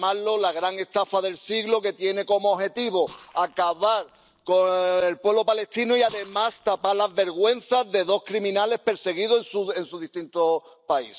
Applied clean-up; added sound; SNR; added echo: neural separator model SepFormer DNS4.